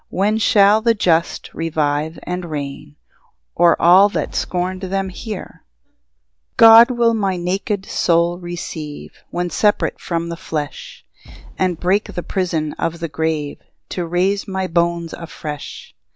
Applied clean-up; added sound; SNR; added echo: none; Fireworks; 18 dB; none.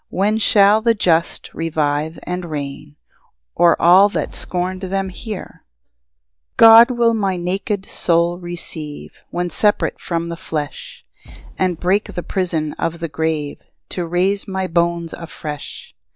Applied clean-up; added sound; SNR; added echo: neural mask model DeepFilterNet 3.